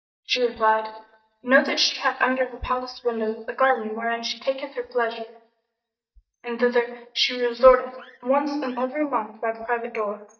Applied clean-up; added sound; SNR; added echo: neural mask model DeepFilterNet 3.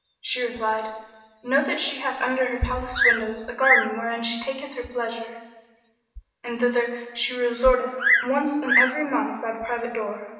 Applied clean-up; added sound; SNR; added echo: none; Bird vocalization, bird call, bird song; 3 dB; reverberation time 1.1 s.